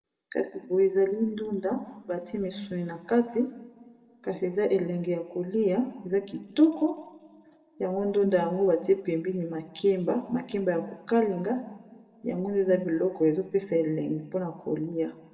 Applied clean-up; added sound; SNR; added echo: none; none; none; reverberation time 1.1 s.